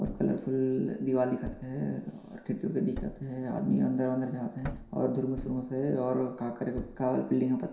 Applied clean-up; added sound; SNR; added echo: none; Thump, thud; 16 dB; reverberation time 0.7 s.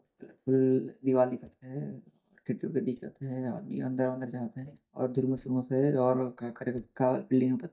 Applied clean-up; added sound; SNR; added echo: neural mask model DeepFilterNet 3.